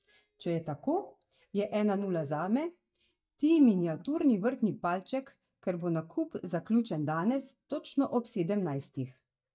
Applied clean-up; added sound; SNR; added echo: neural mask model DeepFilterNet 3.